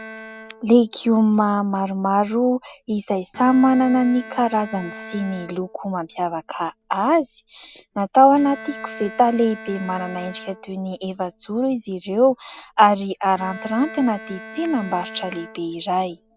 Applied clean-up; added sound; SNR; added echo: none; Bowed string instrument; 19 dB; none.